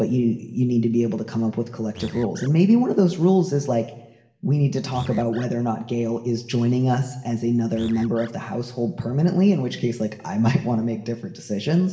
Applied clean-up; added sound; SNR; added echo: none; Animal; 19 dB; reverberation time 0.8 s.